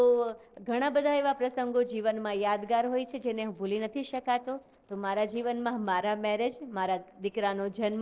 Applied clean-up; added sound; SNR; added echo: neural separator model SepFormer DNS4.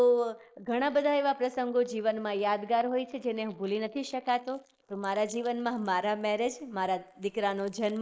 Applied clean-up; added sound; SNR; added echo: neural mask model Resemble Enhance denoiser.